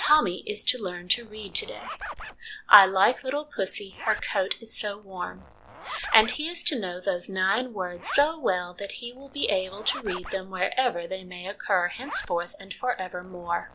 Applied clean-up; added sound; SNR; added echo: none; Zipper (clothing); 14 dB; none.